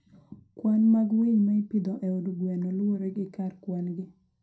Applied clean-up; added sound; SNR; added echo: none; none; none; reverberation time 0.2 s.